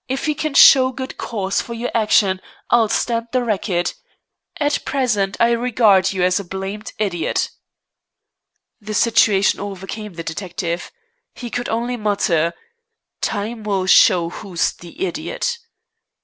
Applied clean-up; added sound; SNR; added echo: none; none; none; none.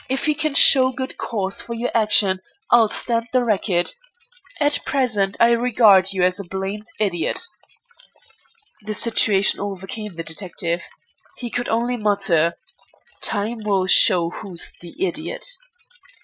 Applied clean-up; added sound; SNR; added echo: classical method Wiener filter.